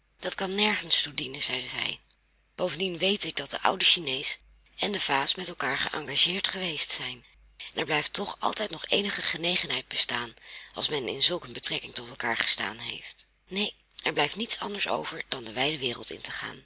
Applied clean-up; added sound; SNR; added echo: none; none; none; none.